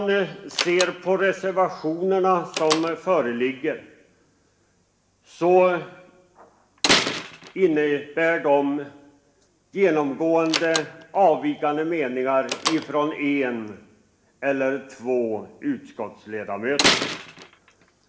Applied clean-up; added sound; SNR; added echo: none; Slam; 8 dB; reverberation time 0.8 s.